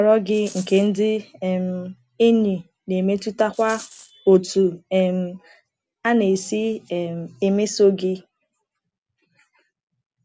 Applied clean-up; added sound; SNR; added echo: none; Rattle; 18 dB; none.